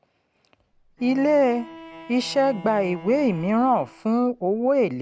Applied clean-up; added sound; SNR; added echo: none; Bowed string instrument; 20 dB; none.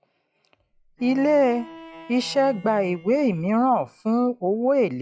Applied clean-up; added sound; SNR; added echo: classical method log-MMSE.